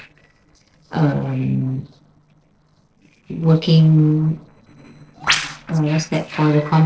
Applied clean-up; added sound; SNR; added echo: neural separator model SepFormer DNS4.